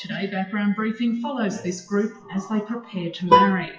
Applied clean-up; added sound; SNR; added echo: classical method WPE with log-MMSE.